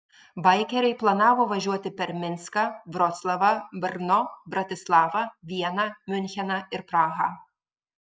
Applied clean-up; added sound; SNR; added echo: none; none; none; none.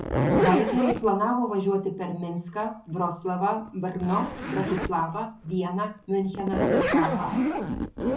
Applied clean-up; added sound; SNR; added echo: none; Zipper (clothing); 1 dB; reverberation time 0.4 s.